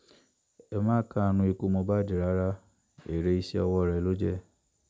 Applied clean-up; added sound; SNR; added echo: none; none; none; none.